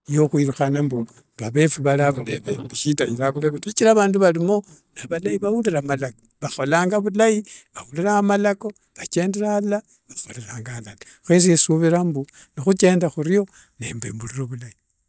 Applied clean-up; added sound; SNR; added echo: neural mask model DeepFilterNet 3.